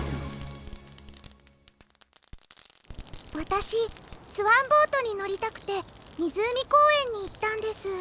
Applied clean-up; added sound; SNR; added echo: none; Fireworks; 20 dB; none.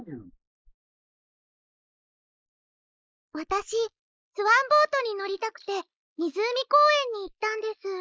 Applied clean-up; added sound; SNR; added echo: neural mask model Resemble Enhance denoiser.